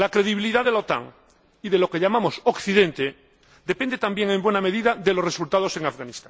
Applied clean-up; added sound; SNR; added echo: none; none; none; none.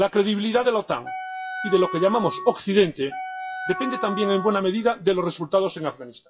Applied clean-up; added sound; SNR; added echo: classical method WPE with log-MMSE.